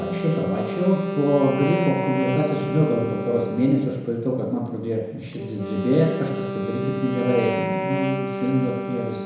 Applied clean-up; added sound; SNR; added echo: none; Wind instrument, woodwind instrument; 5 dB; reverberation time 1.0 s.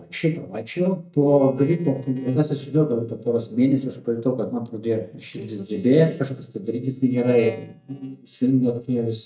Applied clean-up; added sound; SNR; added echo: neural mask model DeepFilterNet 3.